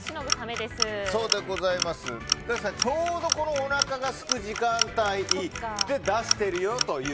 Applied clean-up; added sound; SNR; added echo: none; Clock; 3 dB; none.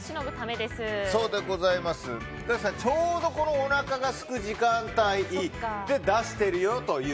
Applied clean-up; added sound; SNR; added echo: none; none; none; none.